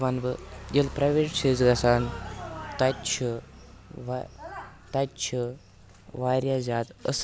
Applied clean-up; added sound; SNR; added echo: none; none; none; none.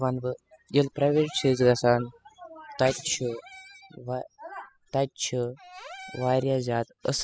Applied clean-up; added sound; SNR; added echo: classical method spectral subtraction.